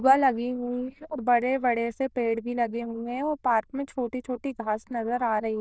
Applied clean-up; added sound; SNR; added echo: neural diffusion model UNIVERSE++.